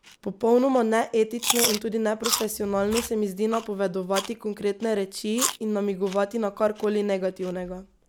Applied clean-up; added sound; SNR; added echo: none; Chewing, mastication; 9 dB; none.